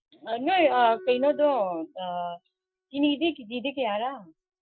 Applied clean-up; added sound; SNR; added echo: classical method Wiener filter.